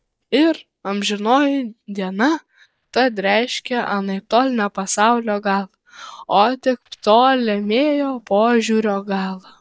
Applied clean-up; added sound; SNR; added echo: neural mask model DeepFilterNet 3.